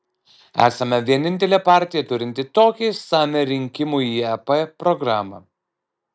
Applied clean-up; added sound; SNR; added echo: none; none; none; none.